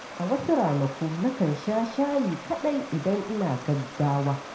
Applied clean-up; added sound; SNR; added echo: none; Stream; 14 dB; reverberation time 0.5 s.